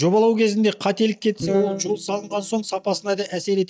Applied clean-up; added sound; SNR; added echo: neural mask model DeepFilterNet 3.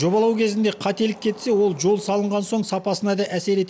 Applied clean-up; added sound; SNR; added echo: none; none; none; none.